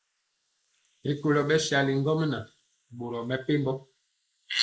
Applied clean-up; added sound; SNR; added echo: neural mask model Resemble Enhance denoiser.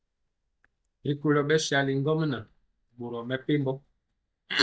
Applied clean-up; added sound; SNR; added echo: neural mask model DeepFilterNet 3.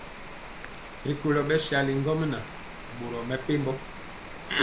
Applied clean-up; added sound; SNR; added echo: none; Rain; 11 dB; none.